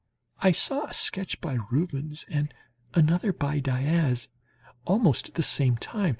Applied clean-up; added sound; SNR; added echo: neural mask model Resemble Enhance denoiser.